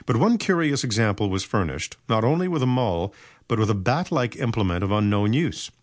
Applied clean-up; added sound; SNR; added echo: none; none; none; none.